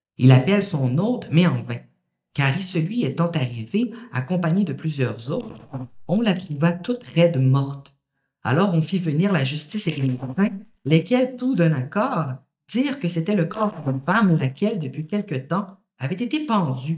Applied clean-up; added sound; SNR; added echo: neural mask model DeepFilterNet 3.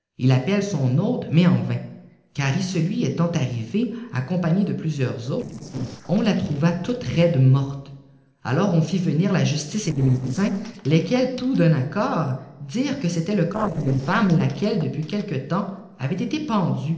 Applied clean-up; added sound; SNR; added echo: neural separator model SepFormer DNS4.